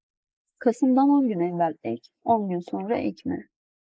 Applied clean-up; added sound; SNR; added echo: neural mask model Resemble Enhance denoiser.